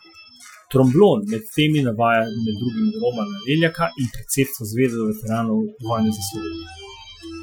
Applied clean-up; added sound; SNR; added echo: classical method Wiener filter.